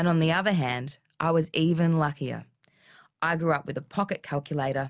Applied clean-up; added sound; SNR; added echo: none; none; none; none.